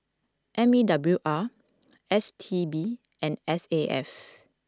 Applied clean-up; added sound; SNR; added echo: none; none; none; none.